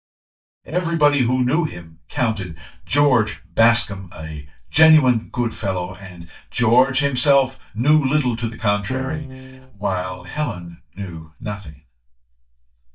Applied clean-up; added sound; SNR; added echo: neural mask model DeepFilterNet 3.